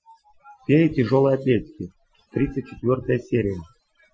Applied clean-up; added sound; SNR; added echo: classical method Wiener filter.